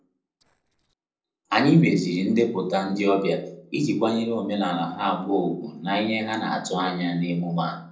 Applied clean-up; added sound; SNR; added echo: neural separator model SepFormer DNS4.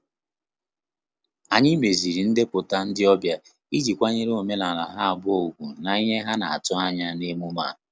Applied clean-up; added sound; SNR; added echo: none; none; none; none.